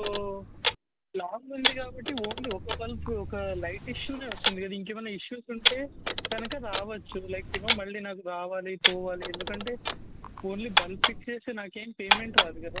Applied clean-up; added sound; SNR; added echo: none; Camera; -4 dB; none.